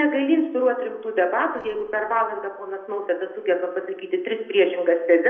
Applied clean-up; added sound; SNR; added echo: neural separator model SepFormer DNS4.